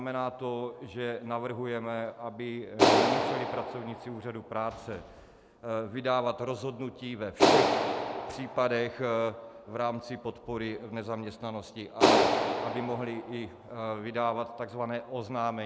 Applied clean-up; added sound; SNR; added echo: none; Clapping; -2 dB; none.